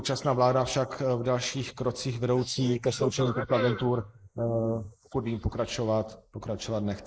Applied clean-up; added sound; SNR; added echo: neural mask model Resemble Enhance denoiser.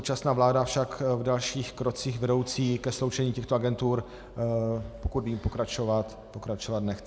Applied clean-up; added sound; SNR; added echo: none; none; none; none.